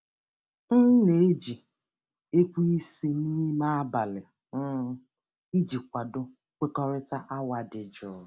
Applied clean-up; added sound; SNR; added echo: none; none; none; none.